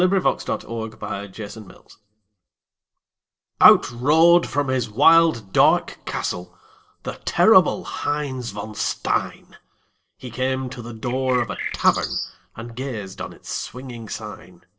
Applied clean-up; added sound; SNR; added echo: neural separator model SepFormer DNS4.